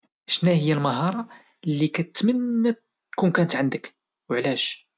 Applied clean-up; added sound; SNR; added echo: none; none; none; none.